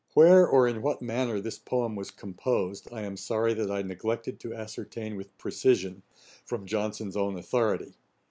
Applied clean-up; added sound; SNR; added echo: none; none; none; none.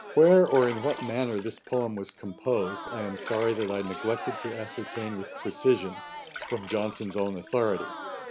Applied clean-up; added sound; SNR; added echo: none; Liquid + Crowd; 12 dB; none.